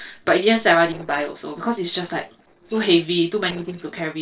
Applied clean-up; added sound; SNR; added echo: neural separator model SepFormer DNS4.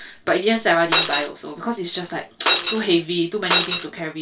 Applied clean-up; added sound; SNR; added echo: none; Shatter; -3 dB; reverberation time 0.2 s.